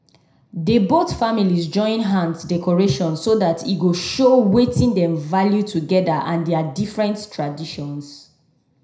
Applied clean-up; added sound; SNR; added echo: none; none; none; reverberation time 0.4 s.